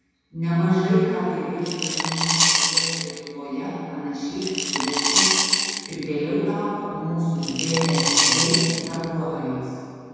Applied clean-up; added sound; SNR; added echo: none; Coin (dropping) / Glass; -2 dB; reverberation time 2.1 s.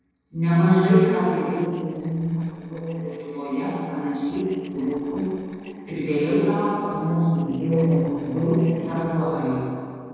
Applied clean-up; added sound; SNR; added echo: neural separator model SepFormer DNS4.